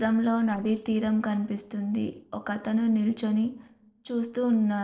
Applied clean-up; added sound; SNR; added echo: neural separator model SepFormer DNS4.